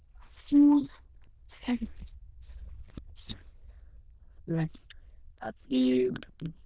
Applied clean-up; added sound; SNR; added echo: neural diffusion model UNIVERSE++.